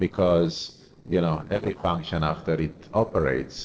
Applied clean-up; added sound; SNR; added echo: neural separator model SepFormer DNS4.